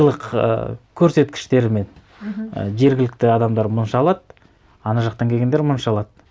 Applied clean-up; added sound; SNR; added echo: none; none; none; none.